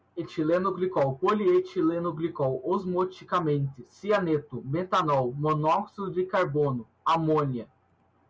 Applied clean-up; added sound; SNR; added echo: none; none; none; none.